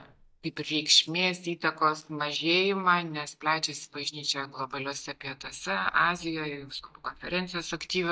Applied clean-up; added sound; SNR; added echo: neural mask model DeepFilterNet 3.